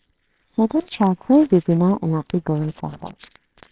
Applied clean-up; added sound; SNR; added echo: neural separator model SepFormer WHAMR!.